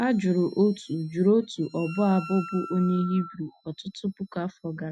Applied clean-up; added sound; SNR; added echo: classical method Wiener filter.